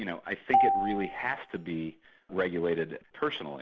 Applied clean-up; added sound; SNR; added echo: none; Marimba, xylophone; -3 dB; none.